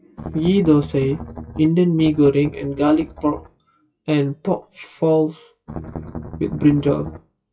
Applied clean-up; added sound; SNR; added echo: classical method WPE with log-MMSE.